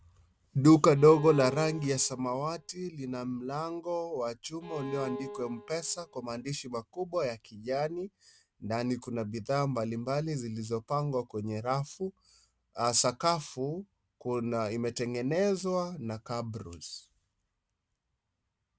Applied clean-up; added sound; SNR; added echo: none; Bowed string instrument; 13 dB; none.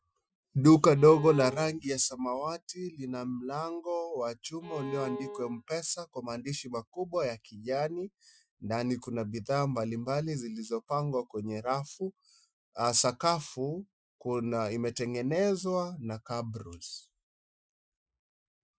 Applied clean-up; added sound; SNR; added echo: classical method Wiener filter.